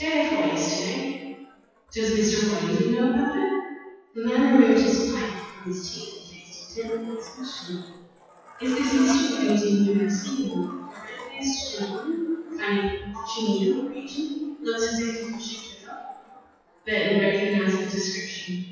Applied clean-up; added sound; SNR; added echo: classical method WPE with log-MMSE.